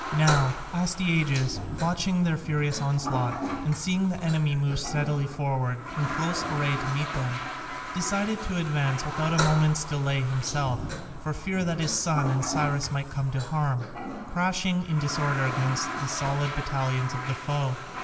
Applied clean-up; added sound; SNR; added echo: none; Toilet flush; 7 dB; reverberation time 2.4 s.